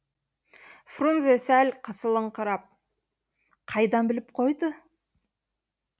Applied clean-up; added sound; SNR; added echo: none; none; none; none.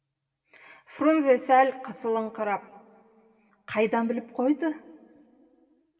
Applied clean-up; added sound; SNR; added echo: none; none; none; reverberation time 1.6 s.